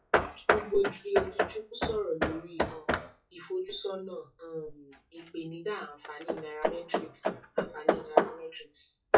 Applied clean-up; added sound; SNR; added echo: classical method WPE with log-MMSE.